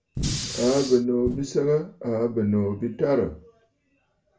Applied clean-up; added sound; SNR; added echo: none; Fire; 6 dB; reverberation time 0.3 s.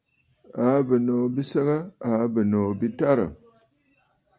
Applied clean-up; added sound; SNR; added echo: none; none; none; none.